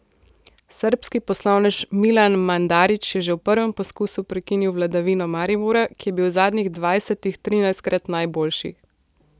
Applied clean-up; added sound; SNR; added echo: none; none; none; none.